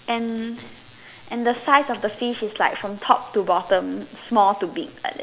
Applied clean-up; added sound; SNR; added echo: none; none; none; none.